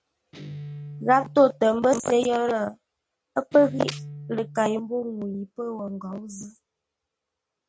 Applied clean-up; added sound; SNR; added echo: none; Guitar; 17 dB; none.